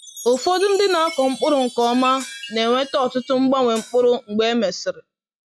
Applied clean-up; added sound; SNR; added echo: classical method log-MMSE.